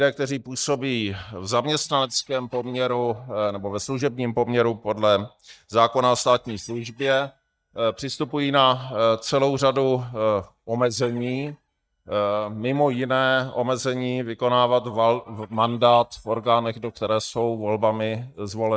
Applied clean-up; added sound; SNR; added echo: neural mask model DeepFilterNet 3.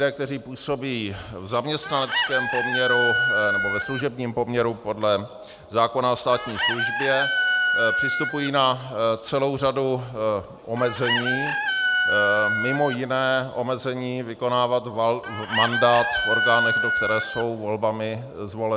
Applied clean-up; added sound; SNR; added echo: none; Chicken, rooster; 2 dB; none.